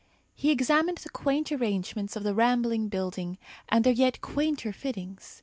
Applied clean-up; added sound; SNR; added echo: none; none; none; none.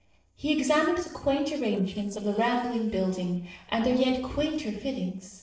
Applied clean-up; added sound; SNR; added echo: neural separator model SepFormer DNS4.